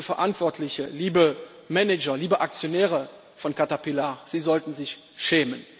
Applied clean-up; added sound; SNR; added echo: none; none; none; none.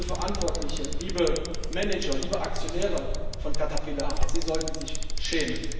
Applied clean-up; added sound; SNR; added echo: none; Bicycle; -5 dB; reverberation time 1.3 s.